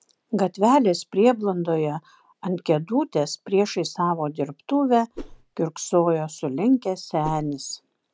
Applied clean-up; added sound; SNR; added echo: none; Whoosh, swoosh, swish; 14 dB; none.